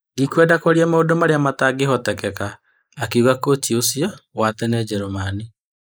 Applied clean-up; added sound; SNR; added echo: neural mask model Resemble Enhance denoiser.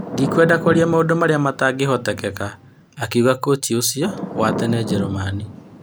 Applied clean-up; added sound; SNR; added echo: none; Thunder / Rain; 9 dB; none.